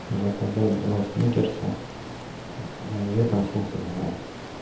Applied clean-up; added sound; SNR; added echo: none; Stream; 12 dB; reverberation time 0.7 s.